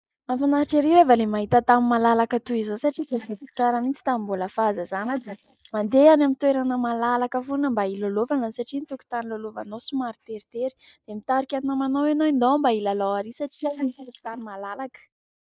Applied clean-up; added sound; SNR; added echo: neural mask model Resemble Enhance denoiser.